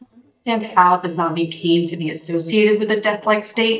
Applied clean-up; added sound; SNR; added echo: neural mask model DeepFilterNet 3.